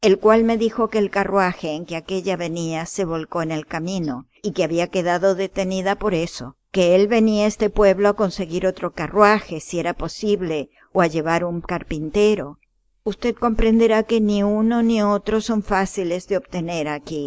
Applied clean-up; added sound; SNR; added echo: neural mask model Resemble Enhance denoiser.